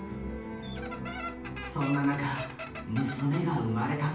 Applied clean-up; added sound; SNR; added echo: none; Squeak; 12 dB; reverberation time 0.9 s.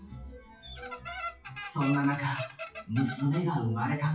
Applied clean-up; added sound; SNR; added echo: classical method WPE with log-MMSE.